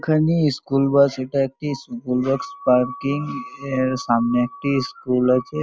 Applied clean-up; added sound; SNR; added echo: none; none; none; none.